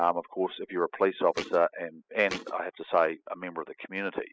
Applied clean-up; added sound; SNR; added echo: classical method spectral subtraction.